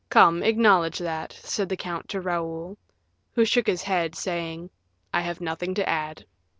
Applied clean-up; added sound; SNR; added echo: none; none; none; none.